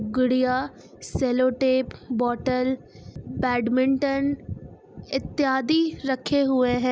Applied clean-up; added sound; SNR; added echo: none; none; none; none.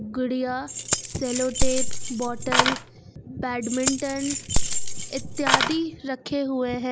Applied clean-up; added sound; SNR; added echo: none; Keys jangling; -5 dB; none.